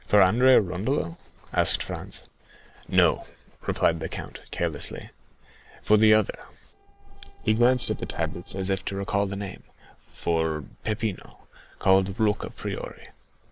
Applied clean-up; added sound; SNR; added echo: neural separator model SepFormer DNS4.